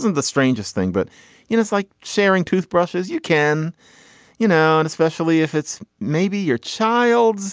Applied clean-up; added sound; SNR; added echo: none; none; none; none.